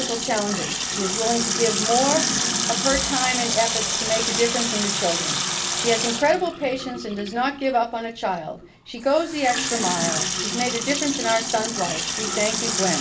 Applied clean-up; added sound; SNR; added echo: none; Sink (filling or washing) / Water tap, faucet; 1 dB; none.